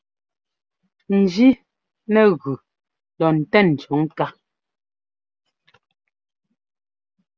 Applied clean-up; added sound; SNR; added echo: none; none; none; none.